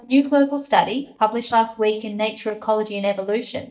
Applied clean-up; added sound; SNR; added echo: neural mask model DeepFilterNet 3.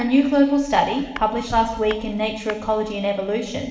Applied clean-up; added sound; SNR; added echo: none; Tap / Glass; 19 dB; reverberation time 1.4 s.